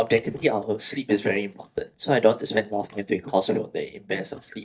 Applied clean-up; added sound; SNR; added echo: neural mask model DeepFilterNet 3.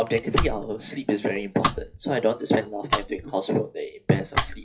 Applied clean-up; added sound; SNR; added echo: classical method WPE with log-MMSE.